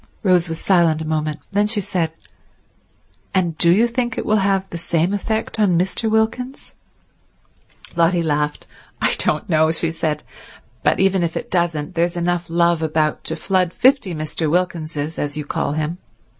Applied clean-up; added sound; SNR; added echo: none; none; none; none.